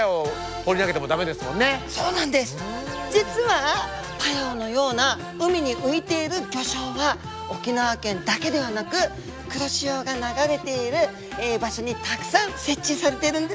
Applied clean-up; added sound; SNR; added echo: none; none; none; none.